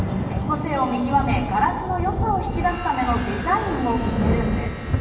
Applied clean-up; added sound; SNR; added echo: none; Thunder / Rain; 1 dB; reverberation time 1.0 s.